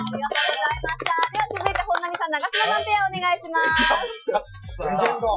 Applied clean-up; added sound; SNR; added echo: classical method Wiener filter.